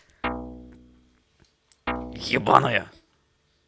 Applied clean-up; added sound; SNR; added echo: none; Guitar; 7 dB; none.